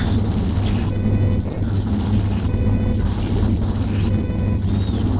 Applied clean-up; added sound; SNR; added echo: neural separator model SepFormer DNS4.